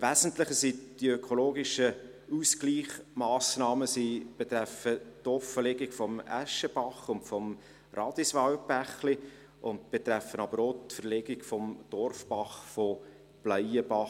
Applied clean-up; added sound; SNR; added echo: none; none; none; none.